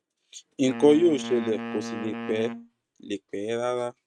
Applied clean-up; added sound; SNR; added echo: neural mask model RNNoise.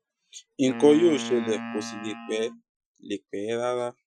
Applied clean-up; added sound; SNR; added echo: classical method Wiener filter.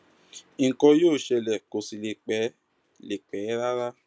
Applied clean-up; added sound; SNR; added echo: none; none; none; none.